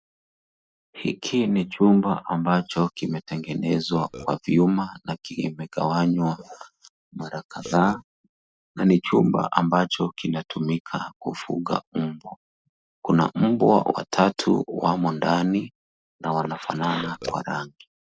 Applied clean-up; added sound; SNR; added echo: neural mask model Resemble Enhance denoiser.